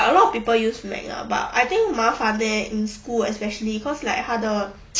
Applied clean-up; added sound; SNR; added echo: none; none; none; none.